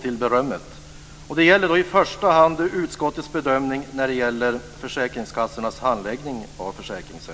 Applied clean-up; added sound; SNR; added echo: none; none; none; none.